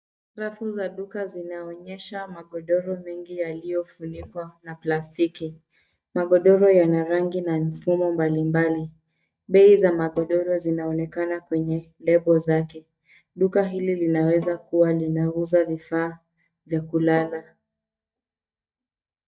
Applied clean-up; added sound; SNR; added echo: neural mask model DeepFilterNet 3.